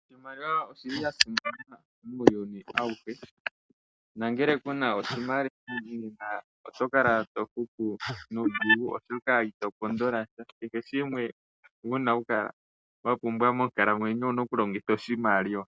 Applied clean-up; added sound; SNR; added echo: none; none; none; none.